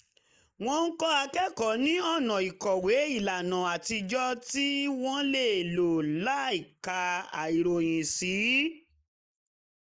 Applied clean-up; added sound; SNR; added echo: neural mask model Resemble Enhance denoiser.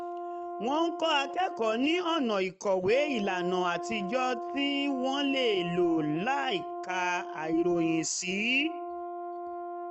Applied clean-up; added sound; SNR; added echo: neural mask model RNNoise.